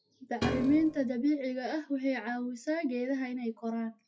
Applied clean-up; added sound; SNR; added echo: classical method WPE with log-MMSE.